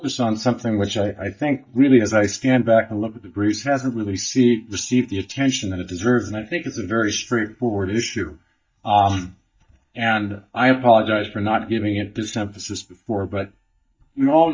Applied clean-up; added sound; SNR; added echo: neural mask model DeepFilterNet 3.